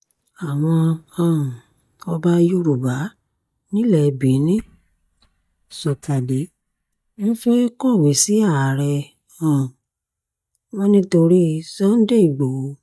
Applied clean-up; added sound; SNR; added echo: neural mask model DeepFilterNet 3.